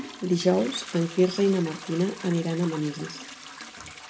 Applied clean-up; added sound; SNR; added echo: none; Trickle, dribble / Toilet flush / Hiss; 15 dB; reverberation time 0.5 s.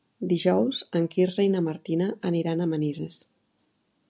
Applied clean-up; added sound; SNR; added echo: none; none; none; none.